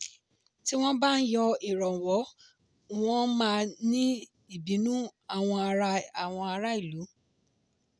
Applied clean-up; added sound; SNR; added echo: none; none; none; none.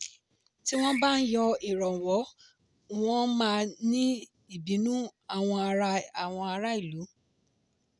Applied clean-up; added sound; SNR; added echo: none; Screech; 14 dB; none.